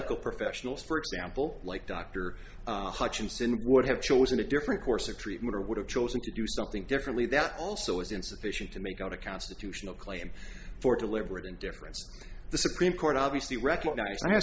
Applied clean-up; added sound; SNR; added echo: none; none; none; none.